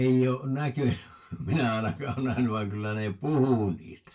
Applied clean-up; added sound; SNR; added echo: none; none; none; reverberation time 0.2 s.